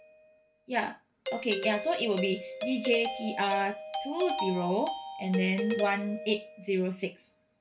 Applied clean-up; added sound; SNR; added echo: none; Doorbell; 6 dB; reverberation time 0.2 s.